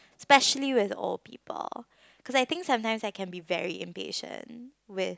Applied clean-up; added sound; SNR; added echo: none; none; none; none.